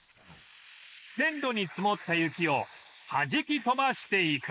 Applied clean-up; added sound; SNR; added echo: neural mask model Resemble Enhance denoiser.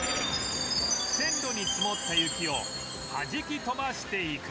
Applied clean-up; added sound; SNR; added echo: none; Chime; 0 dB; none.